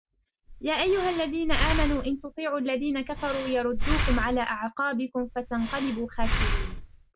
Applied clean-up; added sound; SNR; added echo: none; Breathing; 0 dB; none.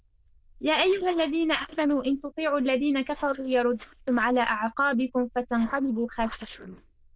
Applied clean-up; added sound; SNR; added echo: neural diffusion model UNIVERSE++.